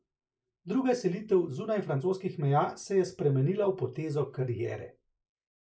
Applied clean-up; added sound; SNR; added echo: neural mask model Resemble Enhance denoiser.